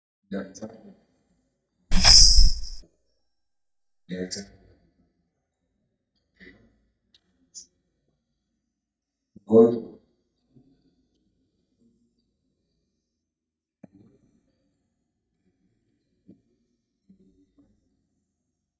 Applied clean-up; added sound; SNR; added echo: neural mask model DeepFilterNet 3.